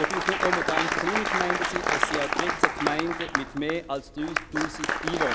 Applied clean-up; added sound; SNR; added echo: none; Applause; -4 dB; none.